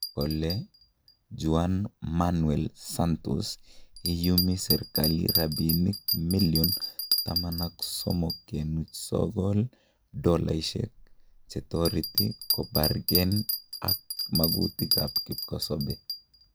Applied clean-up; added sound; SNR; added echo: none; Bell; 5 dB; none.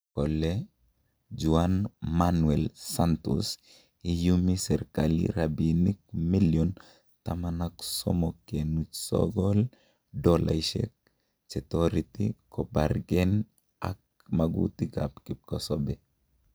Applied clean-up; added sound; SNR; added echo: none; none; none; none.